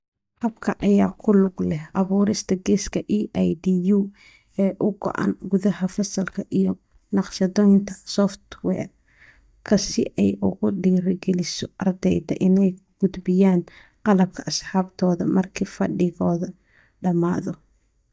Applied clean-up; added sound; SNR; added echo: neural mask model DeepFilterNet 3.